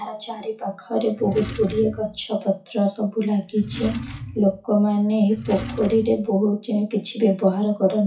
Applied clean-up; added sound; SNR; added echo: classical method WPE with log-MMSE.